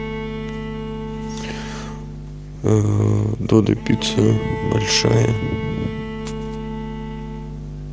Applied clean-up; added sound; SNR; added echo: none; Bowed string instrument; 9 dB; none.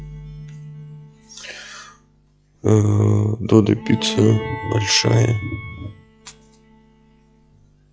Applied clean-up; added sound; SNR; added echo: classical method log-MMSE.